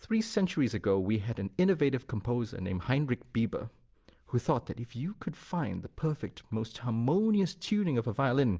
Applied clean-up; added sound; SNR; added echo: none; none; none; none.